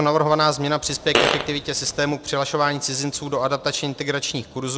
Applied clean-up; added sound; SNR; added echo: none; Fart; 2 dB; none.